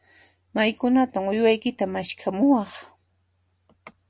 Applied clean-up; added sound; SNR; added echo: none; none; none; none.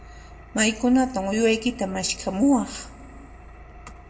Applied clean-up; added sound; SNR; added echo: none; Engine; 19 dB; reverberation time 0.6 s.